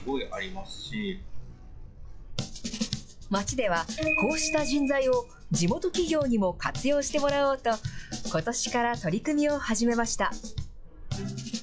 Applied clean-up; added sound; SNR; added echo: classical method log-MMSE.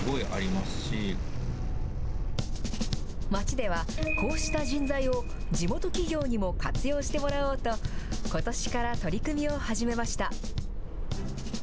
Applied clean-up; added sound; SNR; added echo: none; Thunderstorm; -2 dB; none.